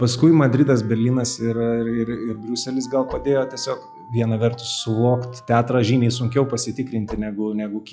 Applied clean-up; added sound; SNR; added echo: classical method log-MMSE.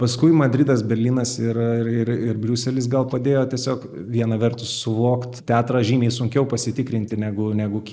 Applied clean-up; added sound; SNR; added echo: neural mask model Resemble Enhance denoiser.